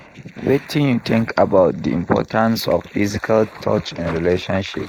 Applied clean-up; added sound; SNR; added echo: neural mask model Resemble Enhance denoiser.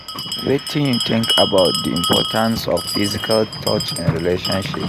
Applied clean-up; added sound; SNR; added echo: none; Bell; 4 dB; none.